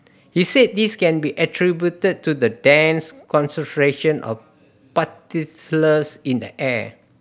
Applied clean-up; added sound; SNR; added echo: none; none; none; none.